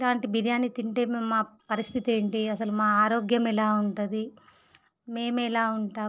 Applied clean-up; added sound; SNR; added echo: neural separator model SepFormer DNS4.